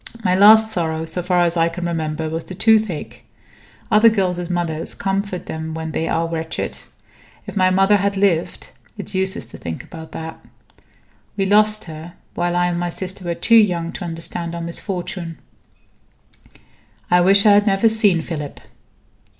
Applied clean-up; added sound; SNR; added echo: none; none; none; none.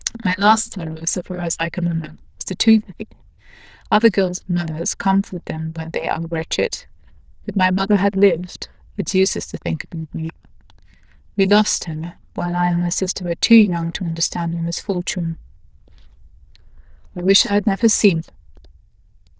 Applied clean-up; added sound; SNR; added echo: neural diffusion model UNIVERSE++.